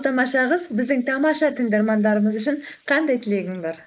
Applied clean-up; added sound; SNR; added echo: neural mask model Resemble Enhance denoiser.